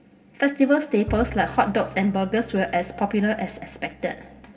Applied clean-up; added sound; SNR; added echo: none; Bowed string instrument; 15 dB; reverberation time 2.0 s.